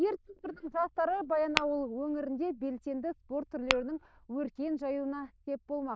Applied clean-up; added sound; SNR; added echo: neural diffusion model UNIVERSE++.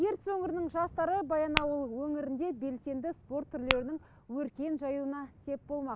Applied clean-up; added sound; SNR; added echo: none; Tap / Glass; 6 dB; none.